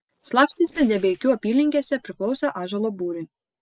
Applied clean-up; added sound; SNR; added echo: neural separator model SepFormer DNS4.